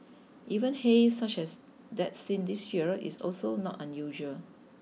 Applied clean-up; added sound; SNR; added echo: none; none; none; none.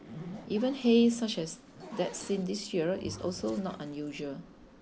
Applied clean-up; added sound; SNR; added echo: none; Zipper (clothing) + Bowed string instrument; 16 dB; none.